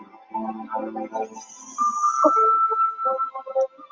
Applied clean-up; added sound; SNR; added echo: none; none; none; none.